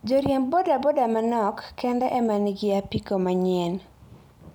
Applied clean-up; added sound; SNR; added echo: none; none; none; none.